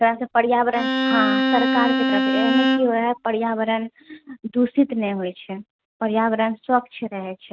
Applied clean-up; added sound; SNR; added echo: neural mask model RNNoise.